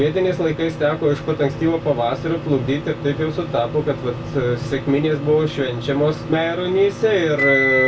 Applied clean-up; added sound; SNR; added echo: none; Microwave oven; 9 dB; reverberation time 0.2 s.